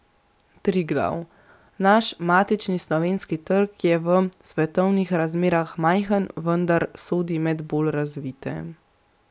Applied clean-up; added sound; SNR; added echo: none; none; none; none.